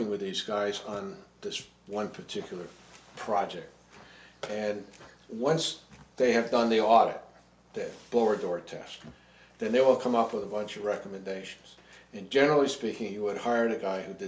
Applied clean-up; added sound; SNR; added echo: none; none; none; none.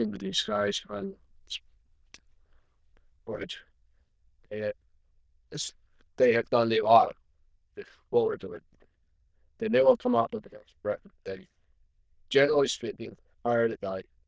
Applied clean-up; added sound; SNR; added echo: neural diffusion model UNIVERSE++.